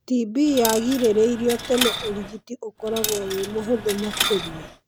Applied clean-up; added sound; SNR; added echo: none; Coin (dropping); 7 dB; none.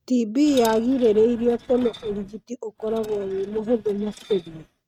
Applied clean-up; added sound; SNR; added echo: neural mask model RNNoise.